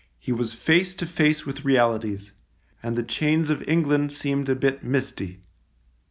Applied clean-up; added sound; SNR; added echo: none; none; none; none.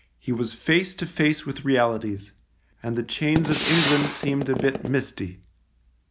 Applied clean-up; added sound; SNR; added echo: none; Gunshot, gunfire; 2 dB; none.